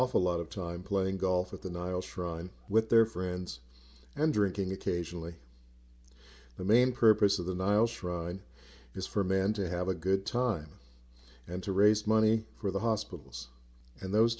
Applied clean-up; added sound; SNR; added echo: none; none; none; none.